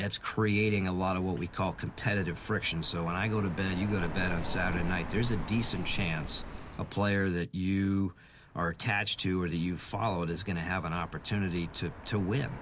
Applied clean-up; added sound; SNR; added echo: none; Car passing by; 10 dB; none.